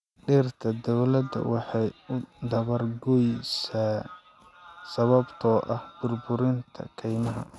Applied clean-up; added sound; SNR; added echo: none; none; none; none.